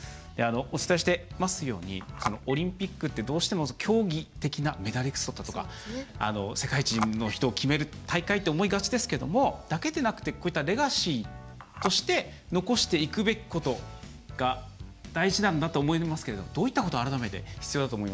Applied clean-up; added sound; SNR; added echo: none; Telephone; 13 dB; none.